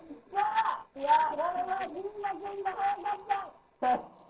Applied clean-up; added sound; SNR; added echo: neural separator model SepFormer DNS4.